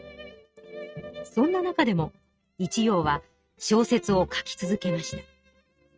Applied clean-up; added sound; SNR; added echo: neural mask model RNNoise.